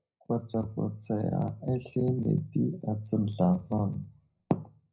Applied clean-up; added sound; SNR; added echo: none; none; none; reverberation time 0.4 s.